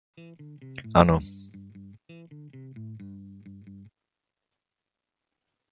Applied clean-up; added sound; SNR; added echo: none; Electric guitar; 13 dB; none.